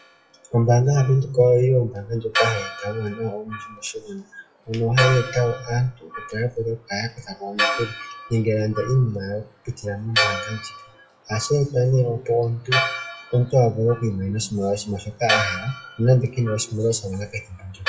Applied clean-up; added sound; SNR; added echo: classical method WPE with log-MMSE.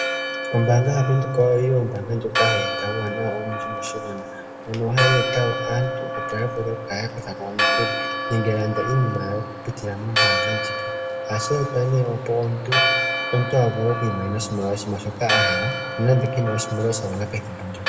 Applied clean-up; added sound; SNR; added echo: none; Church bell; 2 dB; reverberation time 1.4 s.